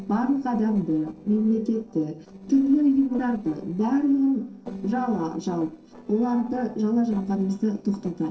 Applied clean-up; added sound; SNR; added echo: neural separator model SepFormer DNS4.